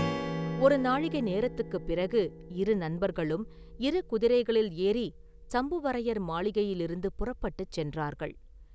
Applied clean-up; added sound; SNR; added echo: none; Strum; 11 dB; none.